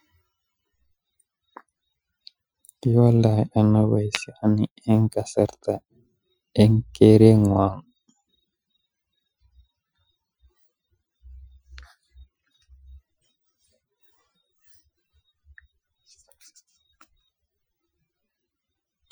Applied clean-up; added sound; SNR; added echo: classical method Wiener filter.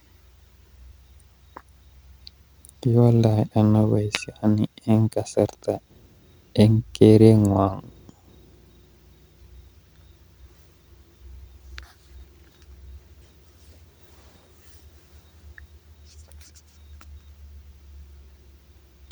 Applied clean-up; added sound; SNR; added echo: none; Tap / Glass; 11 dB; none.